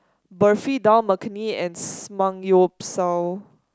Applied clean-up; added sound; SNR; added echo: none; none; none; none.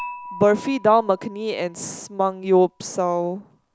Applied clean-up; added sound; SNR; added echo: none; Dishes, pots, and pans / Chink, clink; 19 dB; none.